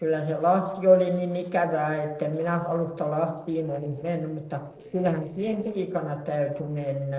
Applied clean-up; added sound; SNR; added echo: neural separator model SepFormer DNS4.